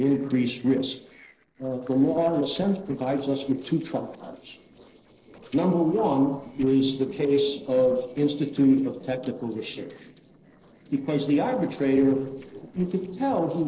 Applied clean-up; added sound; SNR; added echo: neural separator model SepFormer DNS4.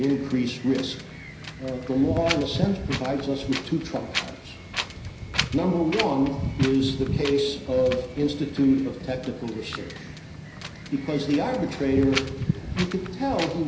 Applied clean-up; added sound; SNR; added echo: none; Wind; 7 dB; reverberation time 0.5 s.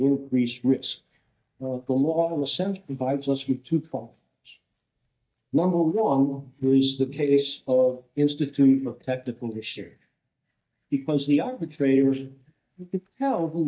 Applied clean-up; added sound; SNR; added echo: neural mask model DeepFilterNet 3.